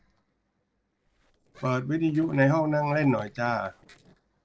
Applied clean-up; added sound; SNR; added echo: neural separator model SepFormer DNS4.